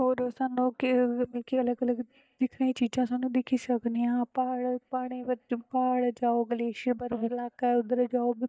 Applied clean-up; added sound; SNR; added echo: neural mask model DeepFilterNet 3.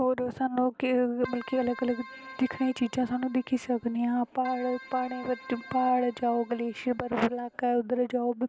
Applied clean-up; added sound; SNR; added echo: none; Keyboard (musical); 19 dB; none.